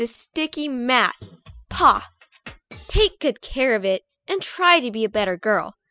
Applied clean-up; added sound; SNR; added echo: classical method spectral subtraction.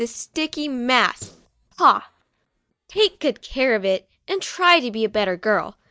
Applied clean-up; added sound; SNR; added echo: neural mask model DeepFilterNet 3.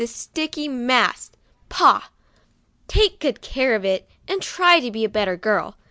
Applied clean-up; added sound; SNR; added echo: none; none; none; none.